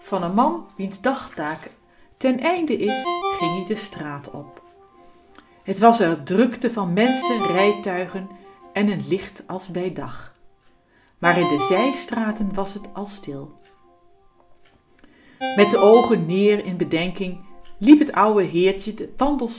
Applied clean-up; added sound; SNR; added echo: none; Ringtone; 11 dB; none.